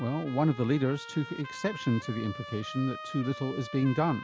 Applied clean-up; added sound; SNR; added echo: none; Trumpet; 13 dB; none.